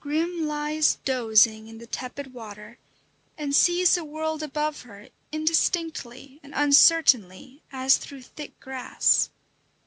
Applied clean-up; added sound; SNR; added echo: none; none; none; none.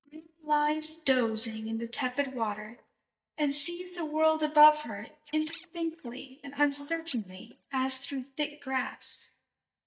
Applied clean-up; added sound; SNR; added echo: neural mask model DeepFilterNet 3.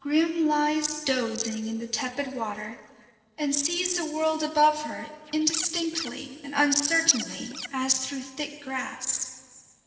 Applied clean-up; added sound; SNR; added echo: neural separator model SepFormer DNS4.